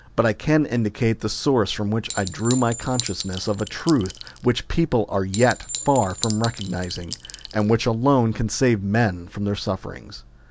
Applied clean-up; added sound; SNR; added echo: none; Chink, clink; 12 dB; none.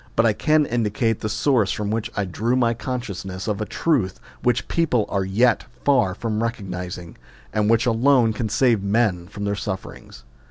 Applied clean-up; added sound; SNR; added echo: none; none; none; none.